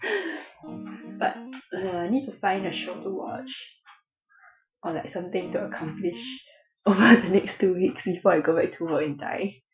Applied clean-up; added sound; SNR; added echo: classical method Wiener filter.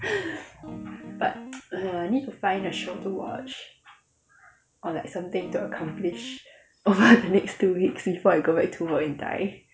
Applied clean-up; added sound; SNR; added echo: none; Guitar; 14 dB; none.